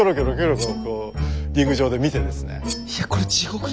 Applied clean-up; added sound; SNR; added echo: none; Cutlery, silverware; 18 dB; none.